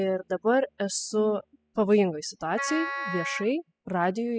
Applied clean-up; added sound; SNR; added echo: classical method spectral subtraction.